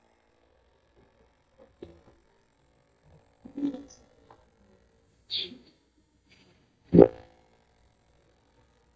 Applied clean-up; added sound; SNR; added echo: neural mask model DeepFilterNet 3.